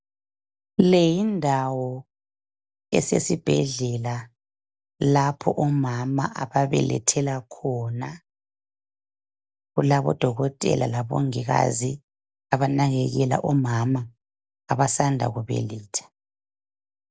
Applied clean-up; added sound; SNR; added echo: none; none; none; none.